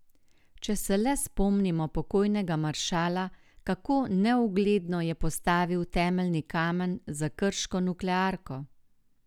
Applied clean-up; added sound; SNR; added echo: none; none; none; none.